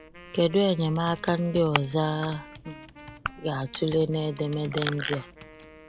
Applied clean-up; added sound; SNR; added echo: none; Wind instrument, woodwind instrument + Computer keyboard; 18 dB; none.